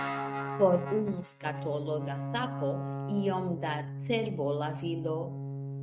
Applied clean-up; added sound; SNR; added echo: neural mask model RNNoise.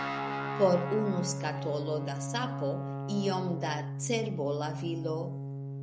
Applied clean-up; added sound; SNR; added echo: none; Guitar; 3 dB; none.